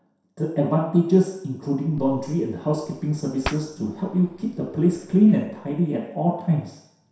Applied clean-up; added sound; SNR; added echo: none; Hands; 17 dB; reverberation time 0.7 s.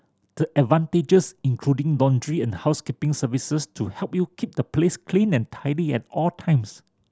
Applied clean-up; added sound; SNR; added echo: none; none; none; none.